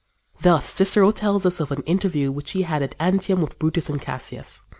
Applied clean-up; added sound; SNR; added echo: none; none; none; none.